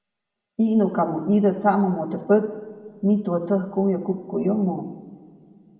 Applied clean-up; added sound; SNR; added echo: none; none; none; reverberation time 2.1 s.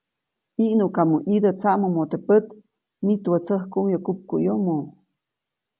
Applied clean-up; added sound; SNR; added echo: none; none; none; none.